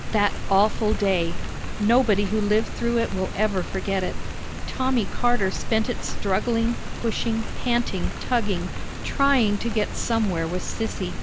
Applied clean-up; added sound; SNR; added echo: none; Rain; 2 dB; none.